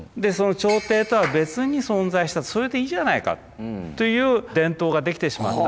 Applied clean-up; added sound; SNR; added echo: none; Clapping; 15 dB; none.